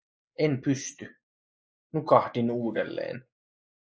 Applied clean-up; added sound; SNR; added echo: neural mask model Resemble Enhance denoiser.